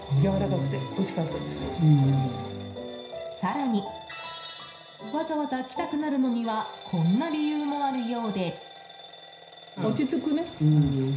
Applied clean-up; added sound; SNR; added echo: none; Alarm / Bell; 18 dB; reverberation time 0.5 s.